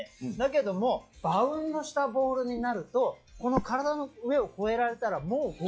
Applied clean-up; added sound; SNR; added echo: classical method log-MMSE.